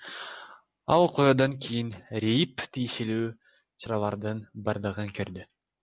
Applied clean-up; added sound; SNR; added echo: none; none; none; none.